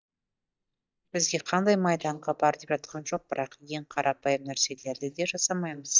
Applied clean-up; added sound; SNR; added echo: neural mask model DeepFilterNet 3.